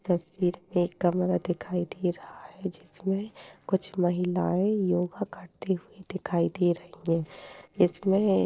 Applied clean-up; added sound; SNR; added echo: neural separator model SepFormer DNS4.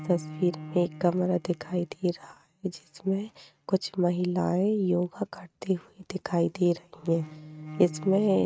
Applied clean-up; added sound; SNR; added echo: neural mask model RNNoise.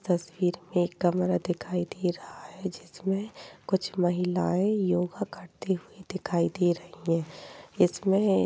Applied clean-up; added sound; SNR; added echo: none; none; none; none.